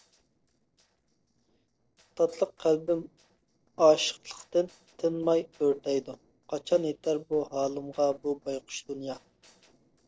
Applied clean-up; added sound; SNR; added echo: neural separator model SepFormer DNS4.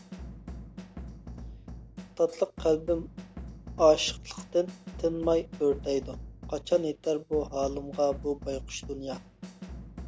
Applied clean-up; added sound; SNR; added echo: none; Drum / Drum kit; 12 dB; none.